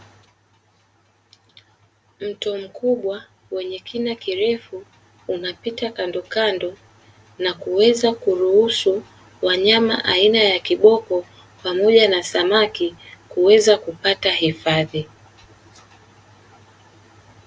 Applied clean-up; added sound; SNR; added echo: none; none; none; none.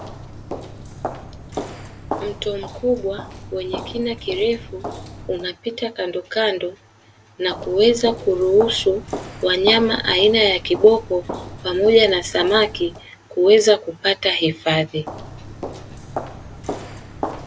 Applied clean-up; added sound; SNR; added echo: none; Walk, footsteps; 13 dB; none.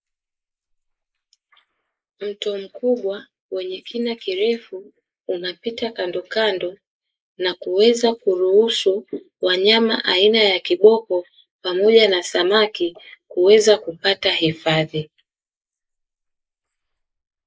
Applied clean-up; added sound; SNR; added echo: neural mask model Resemble Enhance denoiser.